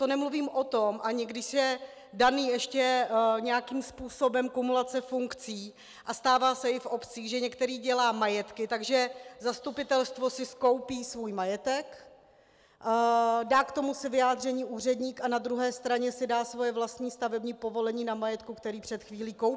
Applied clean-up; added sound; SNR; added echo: none; none; none; none.